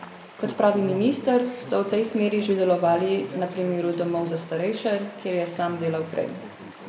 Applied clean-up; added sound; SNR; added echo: none; Chatter / Stream; 15 dB; reverberation time 1.4 s.